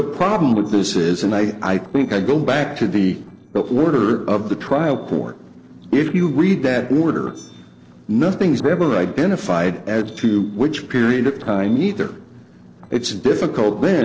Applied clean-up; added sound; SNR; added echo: neural separator model SepFormer DNS4.